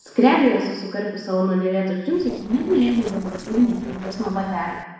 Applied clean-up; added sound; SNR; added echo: neural separator model SepFormer DNS4.